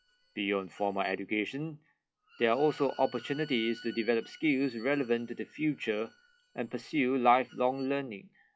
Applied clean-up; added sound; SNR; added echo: classical method log-MMSE.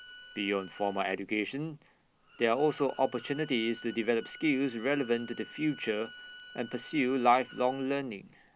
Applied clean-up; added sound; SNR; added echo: none; Bowed string instrument; 19 dB; none.